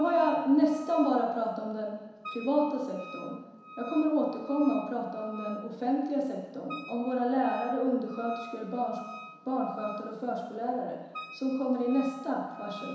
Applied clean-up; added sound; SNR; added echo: none; Wind instrument, woodwind instrument; 17 dB; reverberation time 1.0 s.